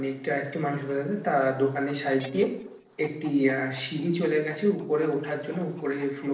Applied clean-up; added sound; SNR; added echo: neural separator model SepFormer DNS4.